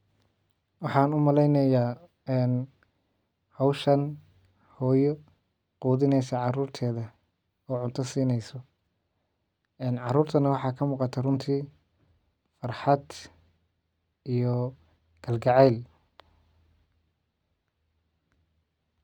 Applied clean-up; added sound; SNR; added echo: none; none; none; none.